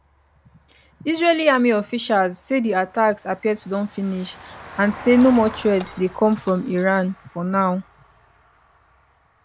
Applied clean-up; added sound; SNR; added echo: none; Shatter + Vehicle; 20 dB; none.